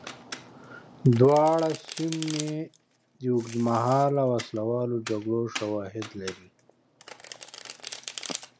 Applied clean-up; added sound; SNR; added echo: none; Domestic sounds, home sounds; 15 dB; none.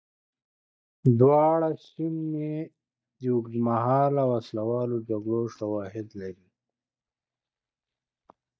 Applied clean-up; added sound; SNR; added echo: neural mask model DeepFilterNet 3.